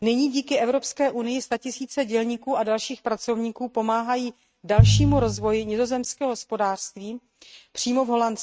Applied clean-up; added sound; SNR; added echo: neural mask model RNNoise.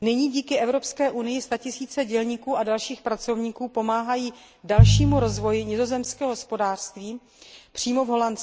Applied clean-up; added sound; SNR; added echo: none; Piano; -4 dB; none.